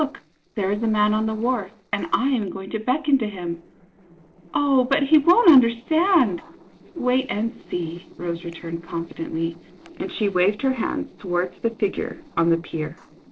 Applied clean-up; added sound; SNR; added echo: neural separator model SepFormer DNS4.